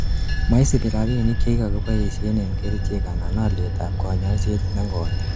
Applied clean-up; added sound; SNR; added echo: none; Bell / Train; -3 dB; none.